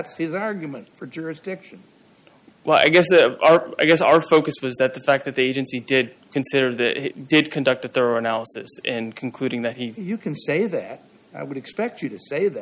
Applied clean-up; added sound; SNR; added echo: none; none; none; none.